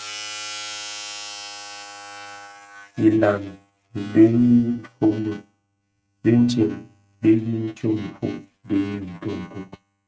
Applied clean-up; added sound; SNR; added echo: neural mask model RNNoise.